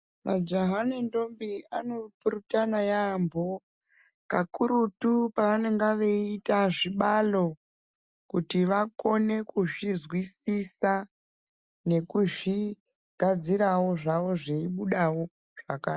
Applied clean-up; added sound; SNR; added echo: none; none; none; none.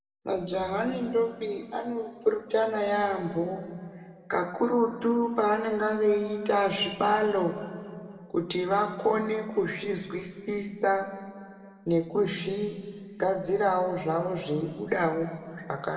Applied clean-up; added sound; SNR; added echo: none; none; none; reverberation time 2.0 s.